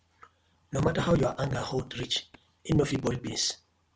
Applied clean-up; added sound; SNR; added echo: none; none; none; none.